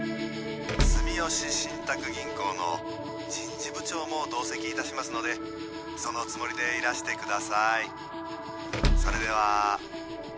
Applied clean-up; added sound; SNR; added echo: none; Door / Car; -2 dB; none.